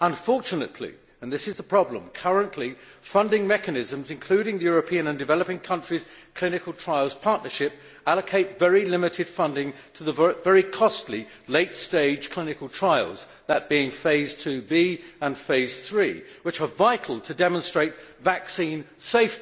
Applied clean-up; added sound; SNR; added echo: none; none; none; none.